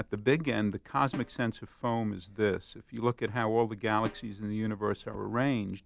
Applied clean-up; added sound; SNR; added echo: none; Snare drum; 17 dB; none.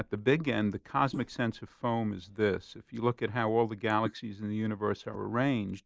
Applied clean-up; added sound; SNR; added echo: neural mask model Resemble Enhance denoiser.